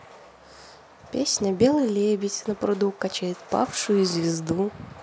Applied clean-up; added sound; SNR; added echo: none; none; none; none.